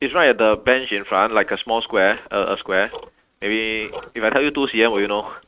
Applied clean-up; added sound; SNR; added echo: neural mask model RNNoise.